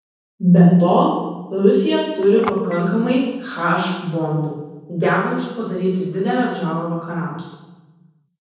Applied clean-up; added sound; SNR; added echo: none; Telephone; 17 dB; reverberation time 1.1 s.